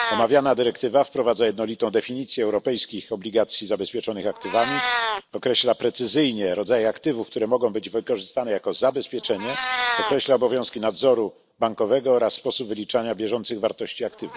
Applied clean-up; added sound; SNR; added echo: none; Meow; 10 dB; none.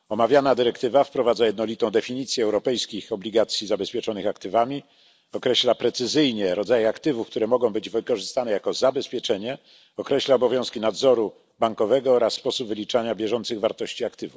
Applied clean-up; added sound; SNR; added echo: none; none; none; none.